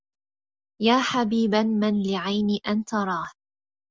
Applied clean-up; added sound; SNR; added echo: none; none; none; none.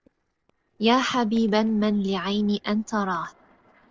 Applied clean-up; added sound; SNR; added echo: neural separator model SepFormer DNS4.